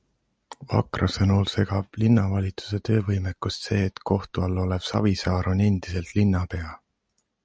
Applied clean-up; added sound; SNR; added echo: none; none; none; none.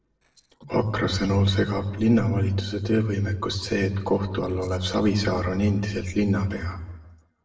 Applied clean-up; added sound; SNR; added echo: neural separator model SepFormer DNS4.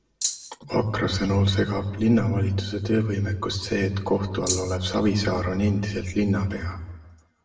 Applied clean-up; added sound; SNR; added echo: none; Rattle (instrument); 4 dB; reverberation time 1.1 s.